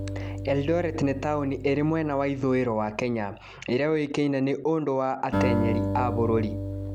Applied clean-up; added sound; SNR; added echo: none; Acoustic guitar; 6 dB; none.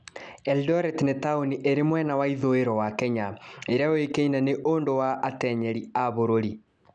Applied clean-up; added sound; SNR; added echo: none; none; none; none.